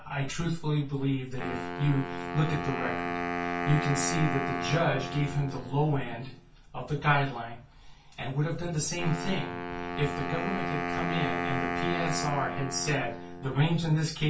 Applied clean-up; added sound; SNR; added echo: none; Wind instrument, woodwind instrument; 5 dB; reverberation time 0.2 s.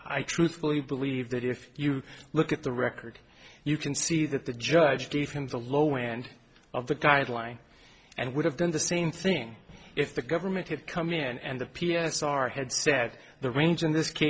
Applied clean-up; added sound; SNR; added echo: none; none; none; none.